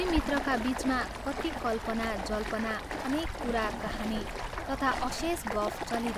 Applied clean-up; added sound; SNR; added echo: none; Stream; 3 dB; none.